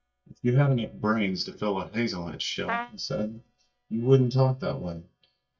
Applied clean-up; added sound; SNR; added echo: neural mask model DeepFilterNet 3.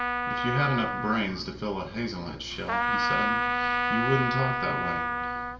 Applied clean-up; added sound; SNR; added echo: none; Trumpet; -2 dB; reverberation time 2.6 s.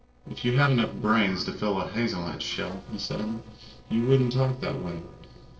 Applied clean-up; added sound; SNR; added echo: neural separator model SepFormer DNS4.